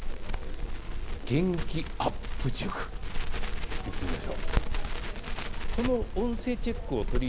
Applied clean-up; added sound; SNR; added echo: none; Crackle; -5 dB; none.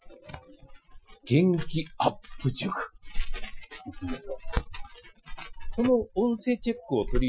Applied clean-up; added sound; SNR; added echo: classical method Wiener filter.